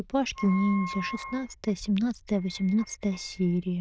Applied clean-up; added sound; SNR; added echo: neural diffusion model UNIVERSE++.